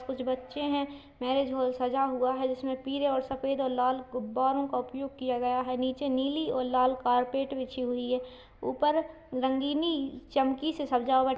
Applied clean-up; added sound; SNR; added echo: none; none; none; none.